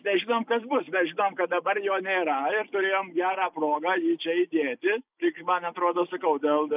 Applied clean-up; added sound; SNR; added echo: neural mask model Resemble Enhance denoiser.